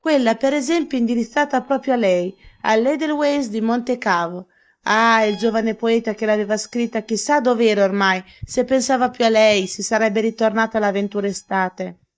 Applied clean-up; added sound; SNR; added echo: neural mask model DeepFilterNet 3.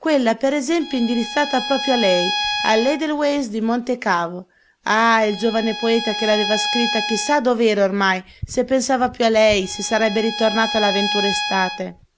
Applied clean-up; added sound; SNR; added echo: none; Bowed string instrument; 6 dB; none.